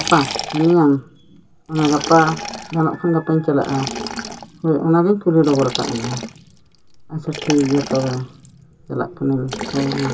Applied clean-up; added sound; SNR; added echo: none; Liquid; 11 dB; reverberation time 0.2 s.